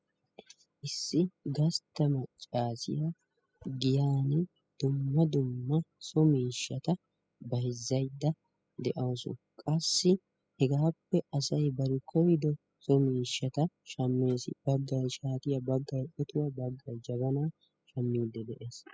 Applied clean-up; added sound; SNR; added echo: classical method spectral subtraction.